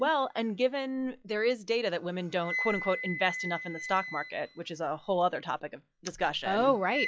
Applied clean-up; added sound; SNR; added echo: classical method log-MMSE.